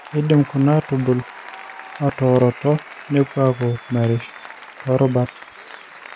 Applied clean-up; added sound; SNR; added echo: none; Applause; 18 dB; none.